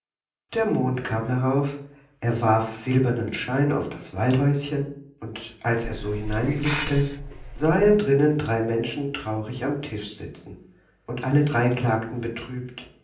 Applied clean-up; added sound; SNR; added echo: none; Hiss; 8 dB; reverberation time 0.6 s.